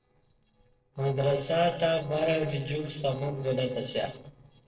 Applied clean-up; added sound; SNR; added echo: neural separator model SepFormer DNS4.